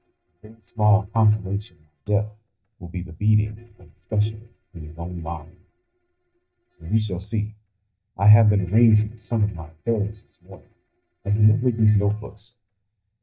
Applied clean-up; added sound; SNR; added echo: neural mask model DeepFilterNet 3.